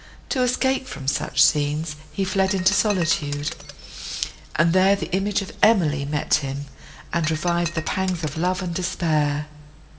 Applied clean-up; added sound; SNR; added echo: none; Shatter; 15 dB; reverberation time 1.2 s.